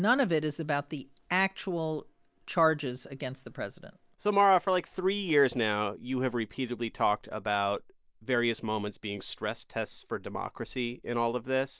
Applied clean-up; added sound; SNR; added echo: none; none; none; none.